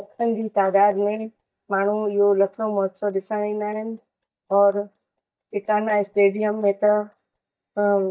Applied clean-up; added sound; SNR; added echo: neural mask model DeepFilterNet 3.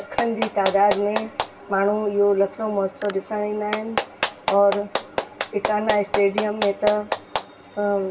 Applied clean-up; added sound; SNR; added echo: none; Clapping; 7 dB; reverberation time 0.2 s.